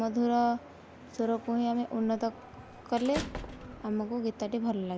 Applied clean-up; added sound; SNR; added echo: none; Squeak / Slam / Human group actions; 15 dB; none.